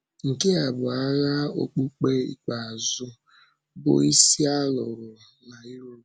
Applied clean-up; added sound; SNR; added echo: none; none; none; none.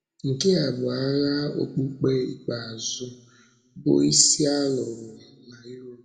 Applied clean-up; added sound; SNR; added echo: none; none; none; reverberation time 1.4 s.